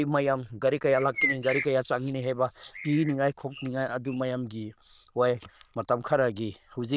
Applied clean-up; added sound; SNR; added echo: neural diffusion model UNIVERSE++.